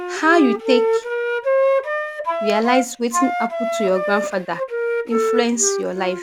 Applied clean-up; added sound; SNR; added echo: none; Wind instrument, woodwind instrument; 0 dB; none.